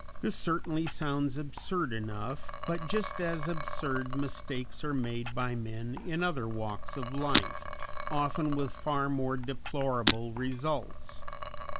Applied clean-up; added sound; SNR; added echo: none; Shatter + Liquid; 0 dB; none.